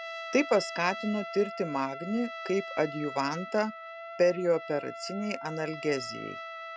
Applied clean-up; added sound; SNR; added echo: none; Trumpet; 10 dB; none.